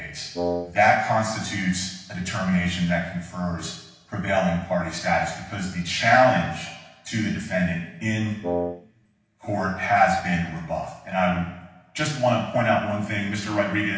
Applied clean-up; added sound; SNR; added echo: none; Wind instrument, woodwind instrument; 4 dB; reverberation time 0.9 s.